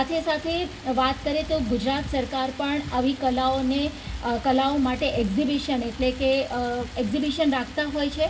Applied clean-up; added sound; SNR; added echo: none; Stream; 18 dB; reverberation time 0.4 s.